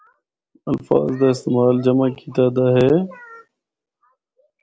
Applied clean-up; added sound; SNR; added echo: none; none; none; none.